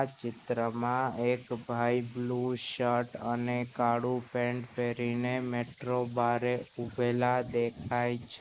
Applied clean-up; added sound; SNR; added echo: neural mask model Resemble Enhance denoiser.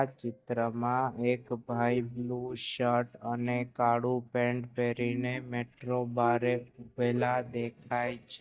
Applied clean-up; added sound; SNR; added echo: neural mask model DeepFilterNet 3.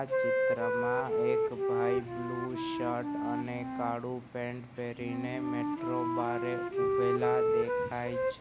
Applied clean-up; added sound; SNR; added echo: none; Wind instrument, woodwind instrument; -5 dB; none.